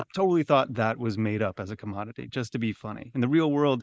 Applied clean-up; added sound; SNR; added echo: neural mask model Resemble Enhance denoiser.